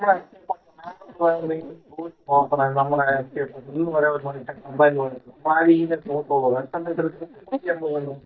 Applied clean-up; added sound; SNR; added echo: neural mask model DeepFilterNet 3.